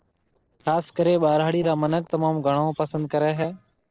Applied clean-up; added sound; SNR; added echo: neural separator model SepFormer DNS4.